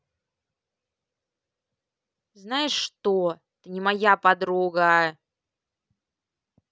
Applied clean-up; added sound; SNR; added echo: none; none; none; none.